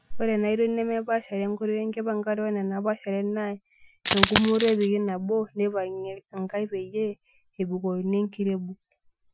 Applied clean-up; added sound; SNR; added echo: classical method Wiener filter.